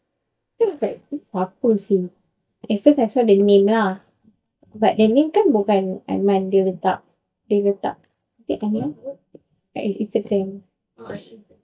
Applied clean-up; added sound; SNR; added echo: neural mask model DeepFilterNet 3.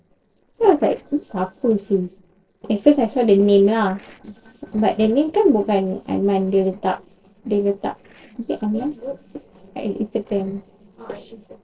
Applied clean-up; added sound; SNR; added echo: neural separator model SepFormer DNS4.